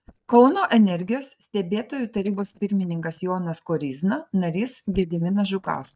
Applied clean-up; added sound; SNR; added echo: neural mask model DeepFilterNet 3.